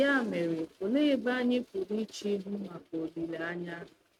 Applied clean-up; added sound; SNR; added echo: neural mask model RNNoise.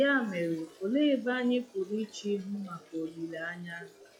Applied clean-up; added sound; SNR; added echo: classical method log-MMSE.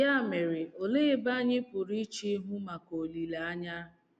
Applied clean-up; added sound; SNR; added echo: none; none; none; none.